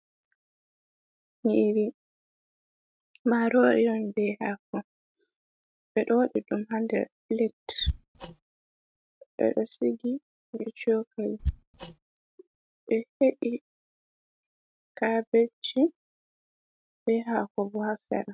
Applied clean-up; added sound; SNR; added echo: neural mask model RNNoise.